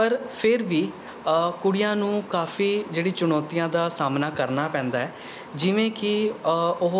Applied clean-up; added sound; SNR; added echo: none; none; none; none.